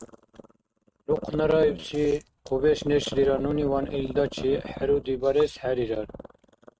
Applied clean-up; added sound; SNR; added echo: neural mask model RNNoise.